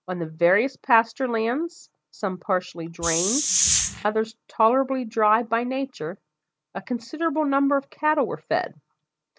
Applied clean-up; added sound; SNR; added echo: none; Hiss; -1 dB; none.